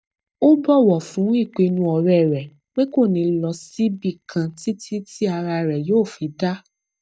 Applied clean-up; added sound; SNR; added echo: neural mask model DeepFilterNet 3.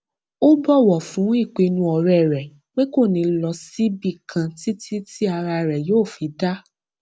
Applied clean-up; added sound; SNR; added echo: none; none; none; none.